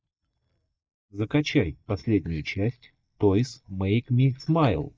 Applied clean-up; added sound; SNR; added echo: neural mask model DeepFilterNet 3.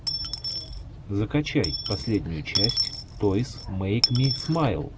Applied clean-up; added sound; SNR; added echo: none; Coin (dropping) / Dishes, pots, and pans; 5 dB; none.